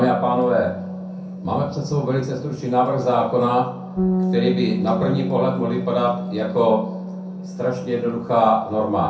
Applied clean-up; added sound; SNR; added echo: none; Bass guitar; 6 dB; reverberation time 0.5 s.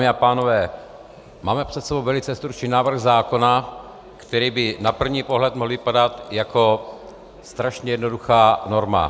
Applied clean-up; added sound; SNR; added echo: none; none; none; none.